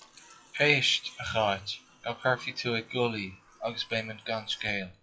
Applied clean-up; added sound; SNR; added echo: classical method WPE with log-MMSE.